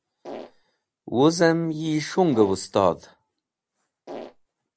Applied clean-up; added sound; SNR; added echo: none; Fart; 13 dB; none.